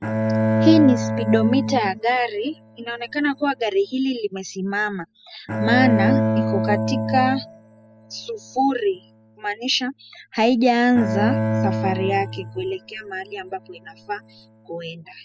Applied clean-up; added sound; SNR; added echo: classical method spectral subtraction.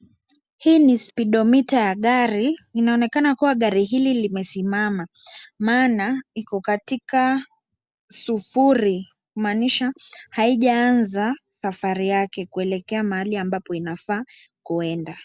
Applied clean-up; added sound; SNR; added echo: none; none; none; none.